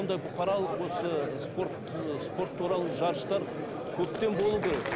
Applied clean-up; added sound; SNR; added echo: none; Crowd; 4 dB; none.